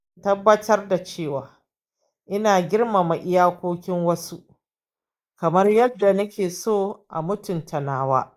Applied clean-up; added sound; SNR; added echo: neural mask model Resemble Enhance denoiser.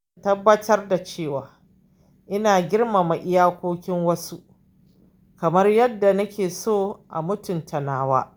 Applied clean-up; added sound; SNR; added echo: none; none; none; none.